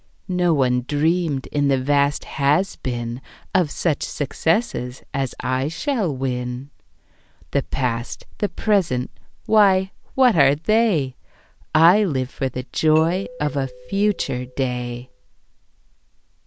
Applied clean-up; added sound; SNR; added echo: none; Doorbell; 18 dB; none.